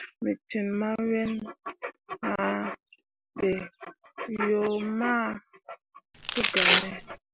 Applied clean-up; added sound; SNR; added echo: none; Domestic sounds, home sounds; -4 dB; none.